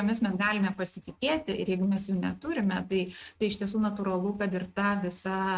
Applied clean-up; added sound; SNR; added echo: neural mask model RNNoise.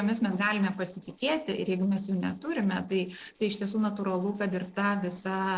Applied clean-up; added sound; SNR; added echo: neural separator model SepFormer DNS4.